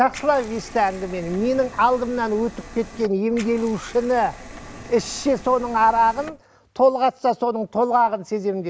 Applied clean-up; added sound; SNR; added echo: none; Liquid; 17 dB; none.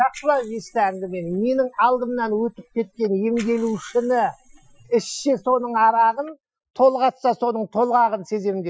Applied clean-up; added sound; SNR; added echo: classical method Wiener filter.